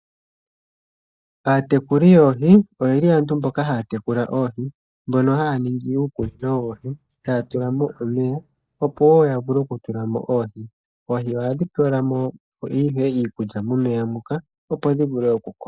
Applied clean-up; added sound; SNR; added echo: neural mask model DeepFilterNet 3.